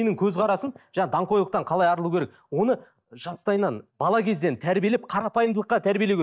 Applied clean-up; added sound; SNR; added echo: neural mask model DeepFilterNet 3.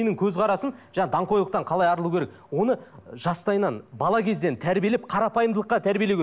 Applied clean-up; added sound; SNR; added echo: none; none; none; none.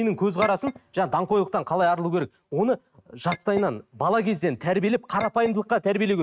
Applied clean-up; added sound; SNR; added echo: neural mask model RNNoise.